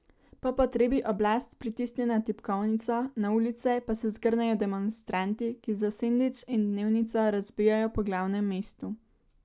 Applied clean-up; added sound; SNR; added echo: none; none; none; none.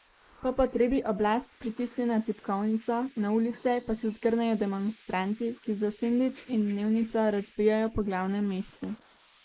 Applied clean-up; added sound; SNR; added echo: neural mask model Resemble Enhance denoiser.